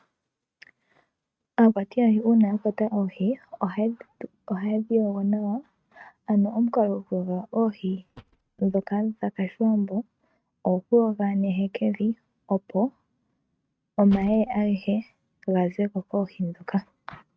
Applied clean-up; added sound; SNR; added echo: neural mask model RNNoise.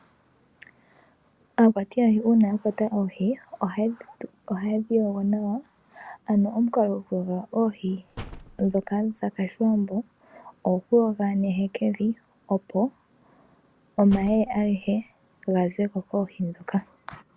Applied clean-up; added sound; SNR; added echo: none; Slam; 17 dB; none.